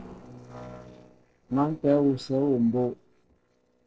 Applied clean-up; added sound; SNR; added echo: neural separator model SepFormer DNS4.